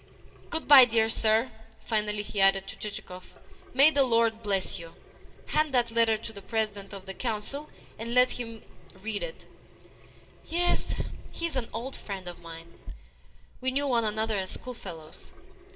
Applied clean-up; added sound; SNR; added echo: none; Sink (filling or washing) / Water tap, faucet; 19 dB; reverberation time 0.3 s.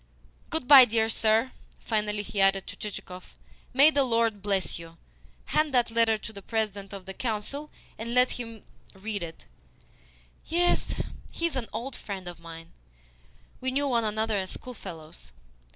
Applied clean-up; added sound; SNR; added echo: none; none; none; none.